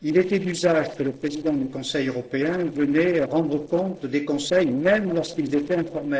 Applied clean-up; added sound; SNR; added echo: neural separator model SepFormer DNS4.